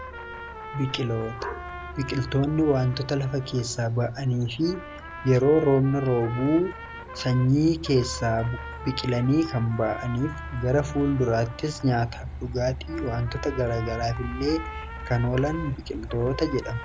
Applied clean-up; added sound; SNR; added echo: none; Trumpet + Truck; 11 dB; none.